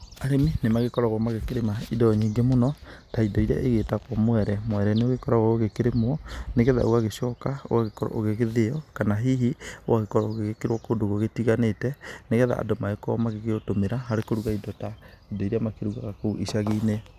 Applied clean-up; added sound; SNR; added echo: none; Knock / Wood; 17 dB; none.